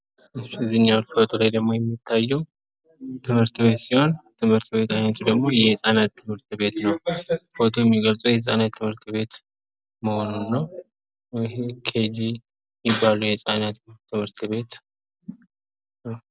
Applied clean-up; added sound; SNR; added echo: none; none; none; none.